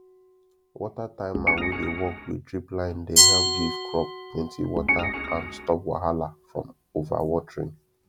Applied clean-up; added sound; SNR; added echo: none; Glass + Organ; -2 dB; none.